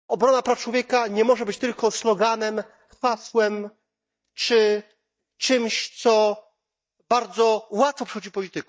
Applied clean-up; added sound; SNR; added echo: neural mask model DeepFilterNet 3.